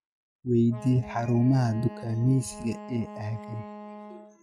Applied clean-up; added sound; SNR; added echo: neural mask model RNNoise.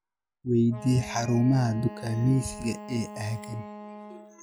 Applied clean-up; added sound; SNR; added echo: none; Wind instrument, woodwind instrument; 15 dB; none.